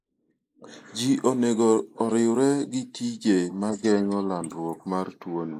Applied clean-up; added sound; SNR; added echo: neural mask model Resemble Enhance denoiser.